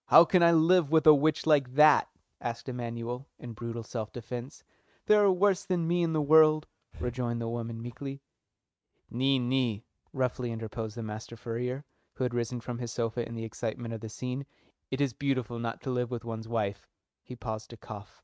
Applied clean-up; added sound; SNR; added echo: neural mask model RNNoise.